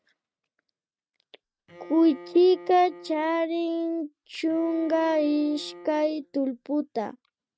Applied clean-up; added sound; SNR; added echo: neural mask model RNNoise.